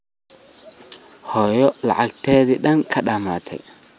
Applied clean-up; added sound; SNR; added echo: none; none; none; none.